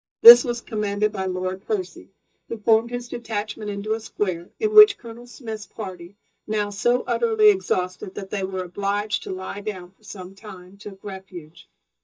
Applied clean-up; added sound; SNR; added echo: neural mask model DeepFilterNet 3.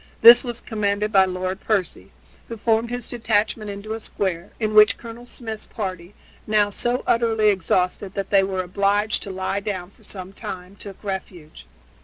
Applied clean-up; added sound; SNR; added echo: none; none; none; none.